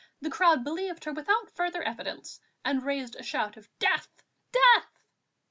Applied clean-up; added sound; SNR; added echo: none; none; none; none.